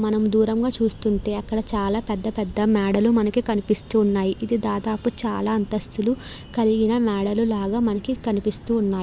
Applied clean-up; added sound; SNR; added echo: none; none; none; none.